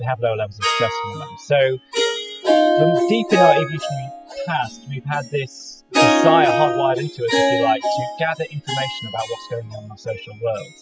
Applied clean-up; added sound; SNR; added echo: classical method spectral subtraction.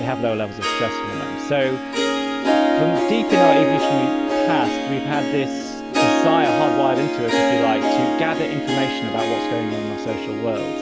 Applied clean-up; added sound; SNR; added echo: none; Harp; -4 dB; none.